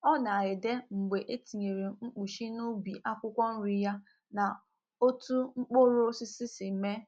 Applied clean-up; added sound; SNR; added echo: none; none; none; none.